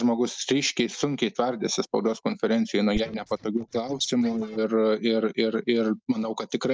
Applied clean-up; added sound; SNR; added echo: neural mask model DeepFilterNet 3.